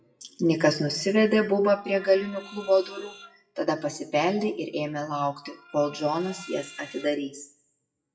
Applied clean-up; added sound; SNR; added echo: classical method WPE with log-MMSE.